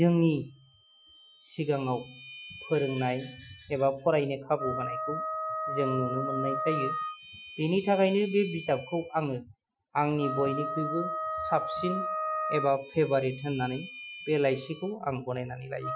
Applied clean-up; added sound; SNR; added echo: classical method Wiener filter.